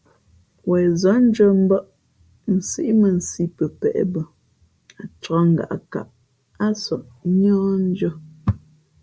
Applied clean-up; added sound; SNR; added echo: none; none; none; none.